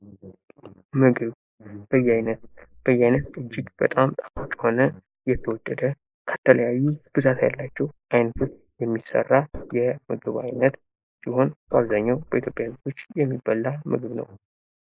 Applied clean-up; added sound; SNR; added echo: neural mask model Resemble Enhance denoiser.